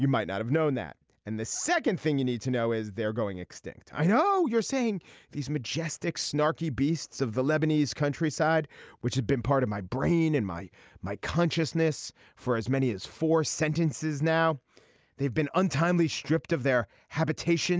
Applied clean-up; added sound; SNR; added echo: none; none; none; none.